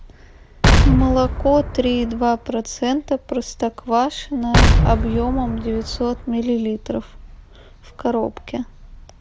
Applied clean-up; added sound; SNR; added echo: none; Explosion; -4 dB; none.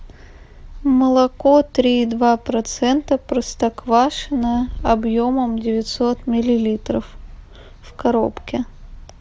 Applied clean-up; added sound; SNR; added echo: none; none; none; none.